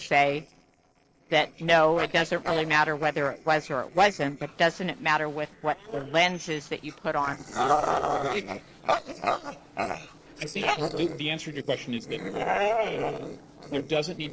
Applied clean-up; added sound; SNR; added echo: neural separator model SepFormer DNS4.